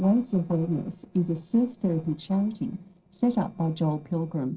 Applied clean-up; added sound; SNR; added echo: neural separator model SepFormer DNS4.